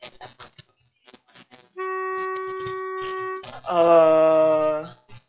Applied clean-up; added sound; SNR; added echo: classical method log-MMSE.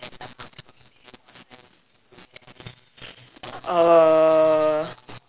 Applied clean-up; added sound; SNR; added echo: none; none; none; none.